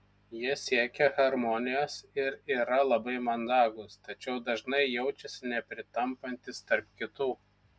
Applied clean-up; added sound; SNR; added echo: none; none; none; none.